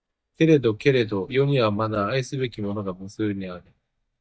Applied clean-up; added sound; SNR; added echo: neural mask model DeepFilterNet 3.